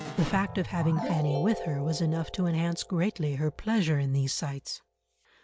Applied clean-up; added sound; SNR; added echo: none; Keyboard (musical); 11 dB; none.